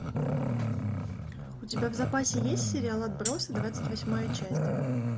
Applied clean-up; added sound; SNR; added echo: none; Tambourine + Growling; -3 dB; none.